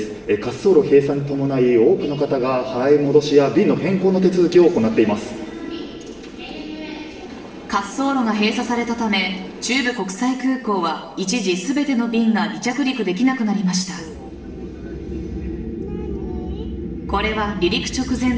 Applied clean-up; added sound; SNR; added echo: none; none; none; reverberation time 0.8 s.